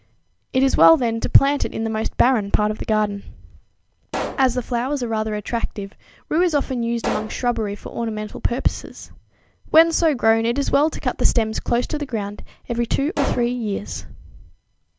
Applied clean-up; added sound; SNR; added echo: none; Explosion; 12 dB; none.